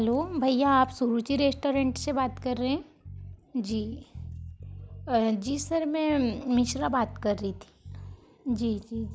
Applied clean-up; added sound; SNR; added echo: none; Bass guitar; 14 dB; none.